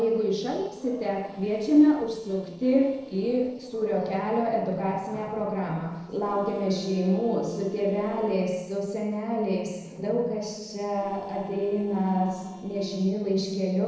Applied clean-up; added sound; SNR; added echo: neural separator model SepFormer DNS4.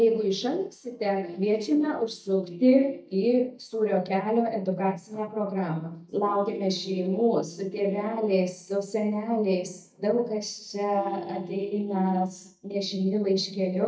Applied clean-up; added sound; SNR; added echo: neural mask model DeepFilterNet 3.